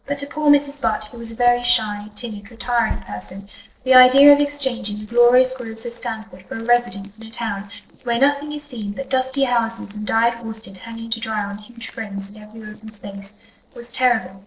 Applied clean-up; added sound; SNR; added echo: neural separator model SepFormer DNS4.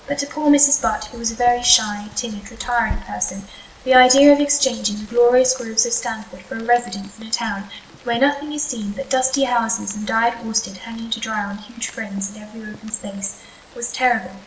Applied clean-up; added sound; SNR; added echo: none; Rain; 19 dB; reverberation time 0.6 s.